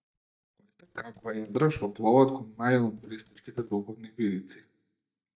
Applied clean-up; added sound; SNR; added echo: neural mask model DeepFilterNet 3.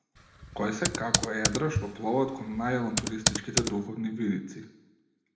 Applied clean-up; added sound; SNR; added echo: none; Computer keyboard; 0 dB; reverberation time 0.8 s.